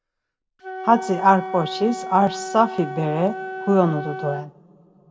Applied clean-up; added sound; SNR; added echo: none; Wind instrument, woodwind instrument; 10 dB; reverberation time 2.2 s.